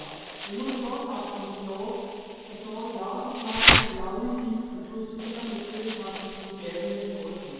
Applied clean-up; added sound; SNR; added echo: none; Insect; -3 dB; reverberation time 2.0 s.